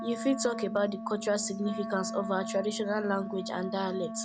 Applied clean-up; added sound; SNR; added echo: none; Wind instrument, woodwind instrument; 7 dB; none.